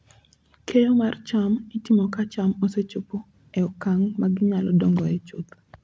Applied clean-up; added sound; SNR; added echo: none; none; none; none.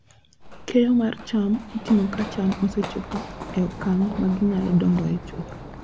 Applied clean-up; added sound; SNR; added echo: none; Run; 13 dB; none.